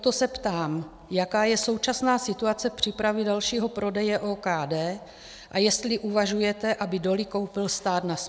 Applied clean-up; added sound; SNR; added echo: none; none; none; none.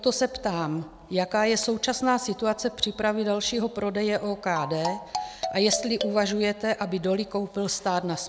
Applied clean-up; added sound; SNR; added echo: none; Marimba, xylophone; 7 dB; none.